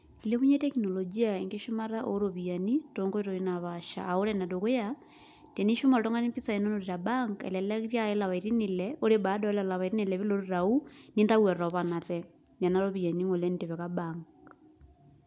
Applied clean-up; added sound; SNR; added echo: none; none; none; none.